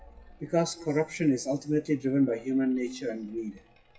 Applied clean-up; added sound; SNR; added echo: classical method WPE with log-MMSE.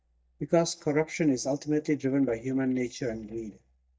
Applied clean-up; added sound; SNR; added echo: neural mask model DeepFilterNet 3.